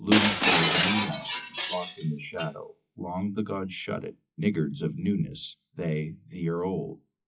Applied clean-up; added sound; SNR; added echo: classical method WPE with log-MMSE.